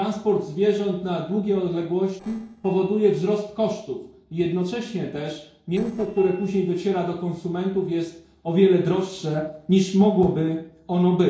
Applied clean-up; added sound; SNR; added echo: neural separator model SepFormer DNS4.